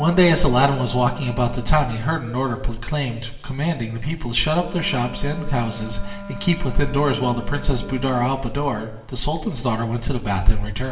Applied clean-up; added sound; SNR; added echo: none; Wind instrument, woodwind instrument; 18 dB; reverberation time 0.9 s.